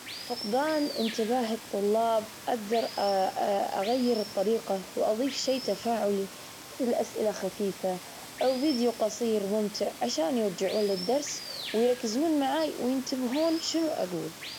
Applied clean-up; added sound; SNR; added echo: none; Water; 13 dB; none.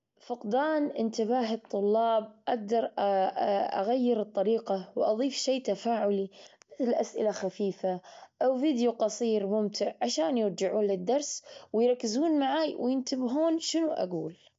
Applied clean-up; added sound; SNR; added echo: none; none; none; none.